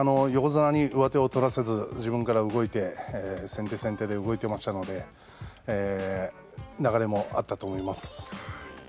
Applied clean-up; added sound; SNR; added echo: none; none; none; none.